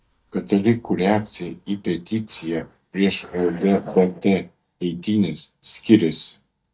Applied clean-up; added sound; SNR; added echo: neural mask model DeepFilterNet 3.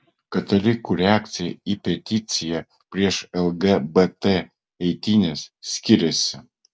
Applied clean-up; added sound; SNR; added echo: none; none; none; none.